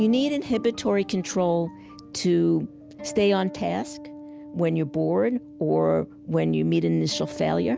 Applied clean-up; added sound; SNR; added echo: none; Acoustic guitar; 17 dB; none.